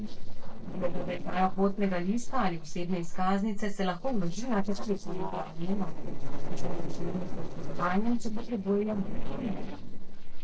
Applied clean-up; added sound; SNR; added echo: neural separator model SepFormer DNS4.